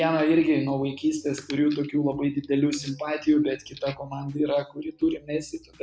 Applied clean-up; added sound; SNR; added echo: none; none; none; none.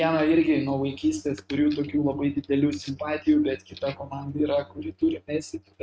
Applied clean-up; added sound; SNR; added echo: neural mask model RNNoise.